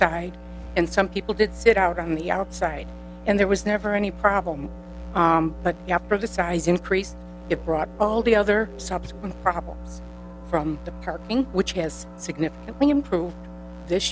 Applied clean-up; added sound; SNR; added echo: none; Musical instrument; 15 dB; none.